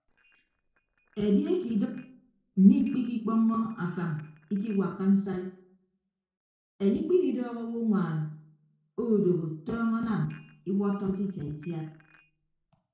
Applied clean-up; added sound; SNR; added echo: neural separator model SepFormer DNS4.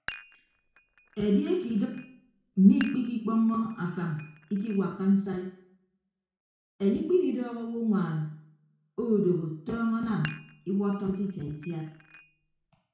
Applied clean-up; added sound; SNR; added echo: none; Dishes, pots, and pans; 19 dB; reverberation time 0.6 s.